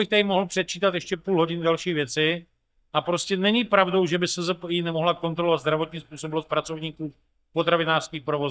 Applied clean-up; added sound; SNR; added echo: neural mask model DeepFilterNet 3.